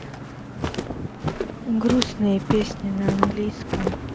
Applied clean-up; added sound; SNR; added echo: none; Walk, footsteps; 3 dB; none.